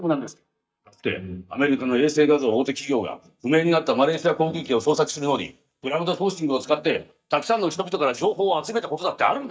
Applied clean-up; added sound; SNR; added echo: neural mask model DeepFilterNet 3.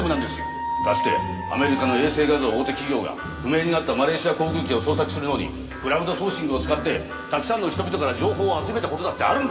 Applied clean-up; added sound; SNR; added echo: none; Harmonica; 18 dB; reverberation time 1.9 s.